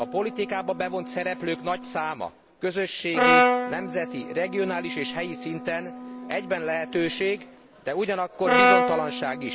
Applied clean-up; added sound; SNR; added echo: none; Brass instrument; -1 dB; none.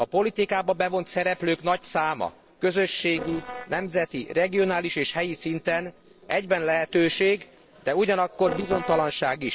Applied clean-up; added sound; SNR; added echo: neural separator model SepFormer DNS4.